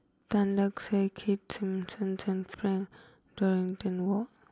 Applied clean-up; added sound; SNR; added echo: none; none; none; none.